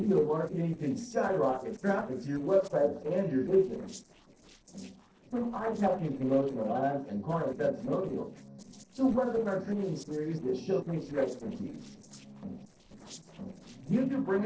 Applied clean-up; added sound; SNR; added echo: neural separator model SepFormer DNS4.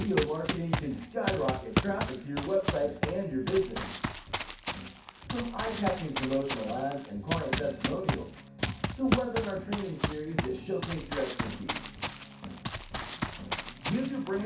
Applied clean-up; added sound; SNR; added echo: none; Run; 1 dB; reverberation time 0.6 s.